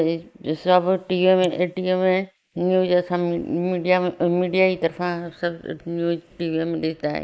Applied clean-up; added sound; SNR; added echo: neural mask model Resemble Enhance denoiser.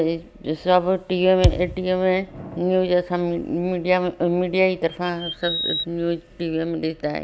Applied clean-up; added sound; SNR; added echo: none; Bird vocalization, bird call, bird song + Thump, thud; 3 dB; none.